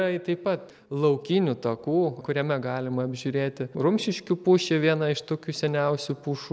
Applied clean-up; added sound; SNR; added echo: none; none; none; none.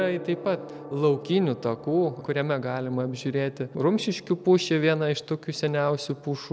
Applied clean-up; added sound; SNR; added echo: none; Gong; 18 dB; none.